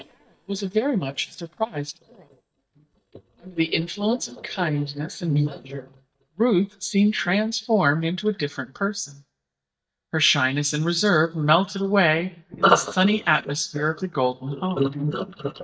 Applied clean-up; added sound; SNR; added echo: neural mask model DeepFilterNet 3.